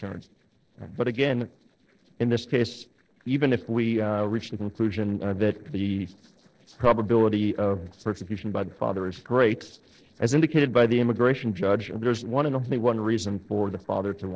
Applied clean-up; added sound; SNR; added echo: neural separator model SepFormer DNS4.